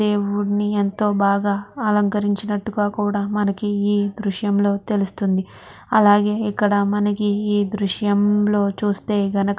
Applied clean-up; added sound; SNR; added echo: none; none; none; none.